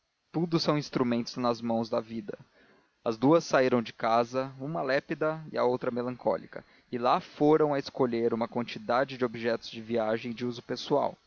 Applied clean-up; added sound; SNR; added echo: none; none; none; none.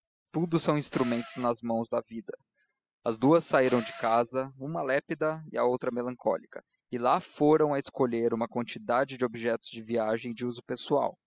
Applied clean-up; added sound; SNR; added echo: classical method spectral subtraction.